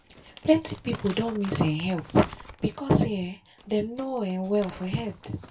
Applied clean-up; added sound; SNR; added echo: none; Crumpling, crinkling; 19 dB; reverberation time 0.2 s.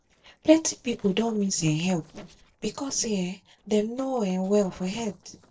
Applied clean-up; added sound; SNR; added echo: neural separator model SepFormer DNS4.